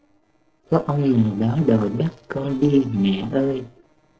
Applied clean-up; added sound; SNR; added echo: neural separator model SepFormer DNS4.